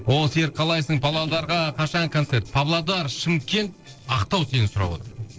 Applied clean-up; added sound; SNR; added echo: neural separator model SepFormer DNS4.